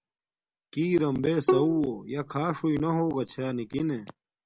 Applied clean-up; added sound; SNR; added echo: none; Bowed string instrument; 5 dB; none.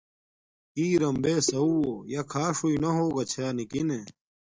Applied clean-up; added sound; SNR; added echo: neural mask model DeepFilterNet 3.